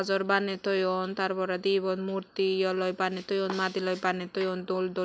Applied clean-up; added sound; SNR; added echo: none; none; none; none.